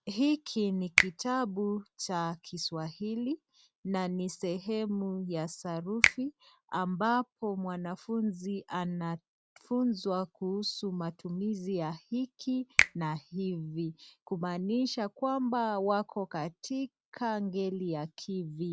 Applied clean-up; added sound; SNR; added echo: none; Finger snapping; 1 dB; none.